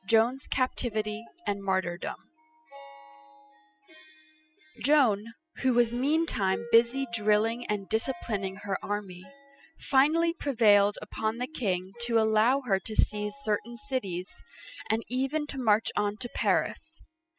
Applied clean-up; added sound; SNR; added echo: classical method spectral subtraction.